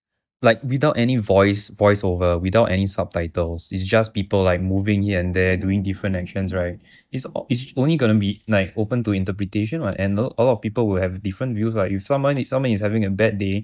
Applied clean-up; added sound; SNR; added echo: neural mask model DeepFilterNet 3.